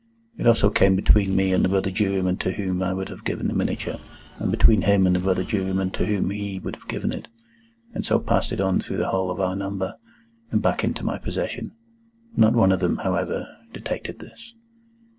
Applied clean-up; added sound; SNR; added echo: neural separator model SepFormer DNS4.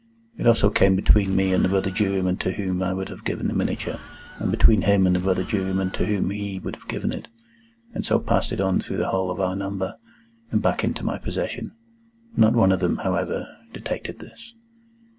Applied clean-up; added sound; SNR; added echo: none; Explosion; 18 dB; none.